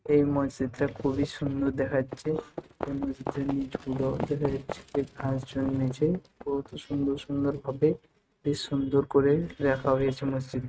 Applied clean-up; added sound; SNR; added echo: neural mask model RNNoise.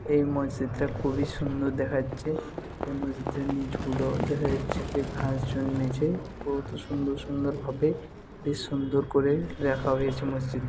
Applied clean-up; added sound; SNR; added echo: none; Livestock, farm animals, working animals; 8 dB; none.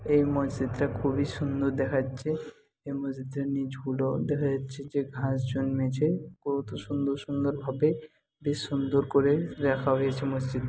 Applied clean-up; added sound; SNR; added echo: none; none; none; none.